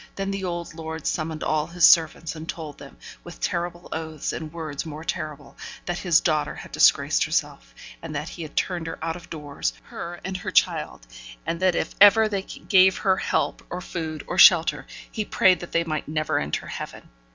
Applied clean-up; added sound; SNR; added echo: none; none; none; none.